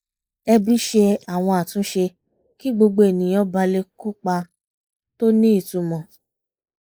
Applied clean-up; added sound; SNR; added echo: neural mask model Resemble Enhance denoiser.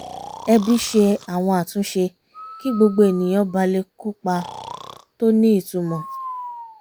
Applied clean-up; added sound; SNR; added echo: none; Breathing; 17 dB; none.